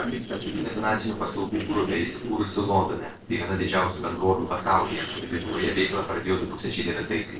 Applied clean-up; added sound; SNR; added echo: neural separator model SepFormer DNS4.